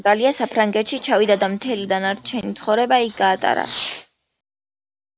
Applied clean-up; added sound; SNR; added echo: none; Fireworks; 17 dB; none.